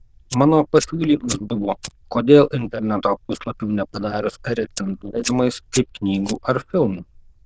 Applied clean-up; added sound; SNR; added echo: neural diffusion model UNIVERSE++.